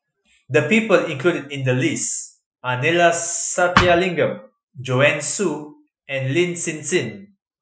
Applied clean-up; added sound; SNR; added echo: classical method Wiener filter.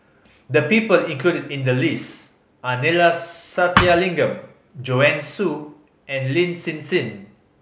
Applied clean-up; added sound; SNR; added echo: none; Thump, thud; -2 dB; none.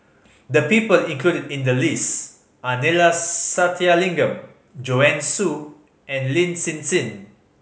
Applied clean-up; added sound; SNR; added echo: none; none; none; none.